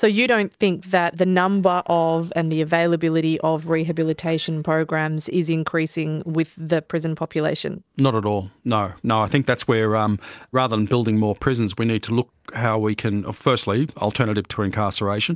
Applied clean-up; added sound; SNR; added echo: neural separator model SepFormer DNS4.